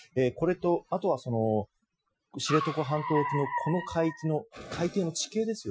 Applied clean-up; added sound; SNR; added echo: classical method Wiener filter.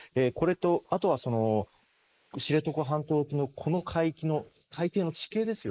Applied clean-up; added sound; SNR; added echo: neural mask model Resemble Enhance denoiser.